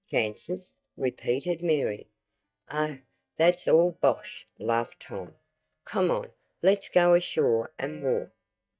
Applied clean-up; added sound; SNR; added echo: neural mask model DeepFilterNet 3.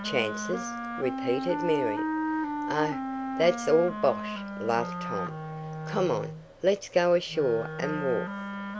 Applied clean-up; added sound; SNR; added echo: none; Wind instrument, woodwind instrument; 5 dB; none.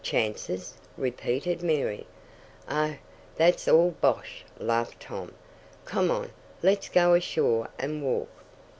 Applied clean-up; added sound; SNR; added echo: none; none; none; none.